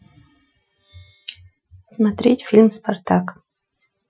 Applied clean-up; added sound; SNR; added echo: classical method Wiener filter.